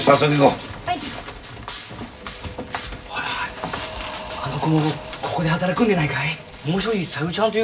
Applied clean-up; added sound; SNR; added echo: none; Engine / Drill / Mechanisms; 17 dB; reverberation time 0.4 s.